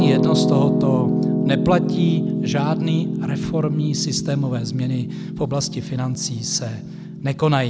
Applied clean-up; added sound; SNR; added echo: none; Piano; -1 dB; none.